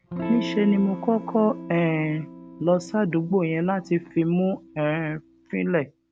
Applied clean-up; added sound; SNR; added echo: none; Electric guitar / Strum; 13 dB; none.